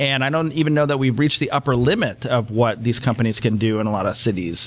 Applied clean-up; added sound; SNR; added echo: none; none; none; none.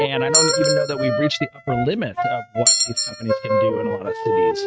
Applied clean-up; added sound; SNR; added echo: neural mask model RNNoise.